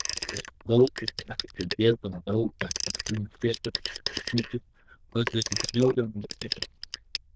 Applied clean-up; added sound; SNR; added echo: neural diffusion model UNIVERSE++.